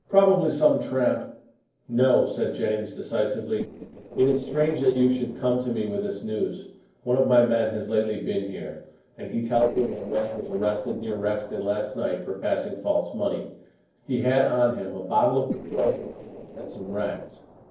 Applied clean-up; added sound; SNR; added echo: neural separator model SepFormer DNS4.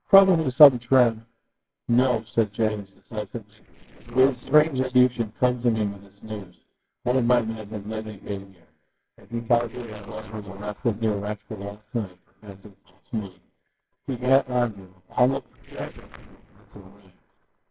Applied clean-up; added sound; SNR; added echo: neural separator model SepFormer WHAMR!.